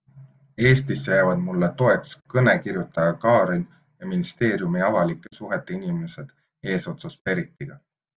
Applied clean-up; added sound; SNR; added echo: none; none; none; none.